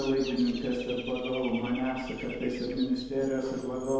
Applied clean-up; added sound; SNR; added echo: none; Bird / Dog; 14 dB; reverberation time 1.1 s.